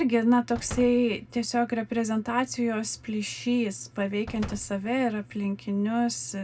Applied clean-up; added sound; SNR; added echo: none; Slam; 17 dB; reverberation time 0.2 s.